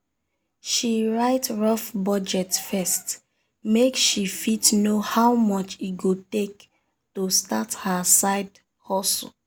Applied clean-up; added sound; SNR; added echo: none; none; none; none.